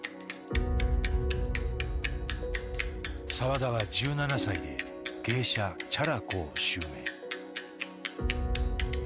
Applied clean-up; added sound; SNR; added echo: none; Bicycle; -4 dB; none.